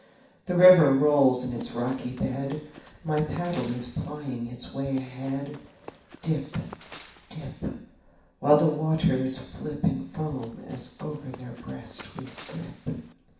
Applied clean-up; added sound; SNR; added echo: none; Run; 18 dB; reverberation time 0.6 s.